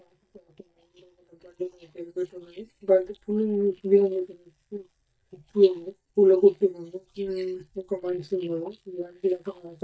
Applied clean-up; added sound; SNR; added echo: neural mask model DeepFilterNet 3.